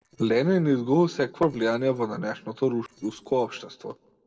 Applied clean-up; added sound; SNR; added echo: neural separator model SepFormer DNS4.